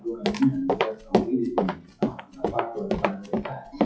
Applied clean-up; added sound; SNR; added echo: classical method WPE with log-MMSE.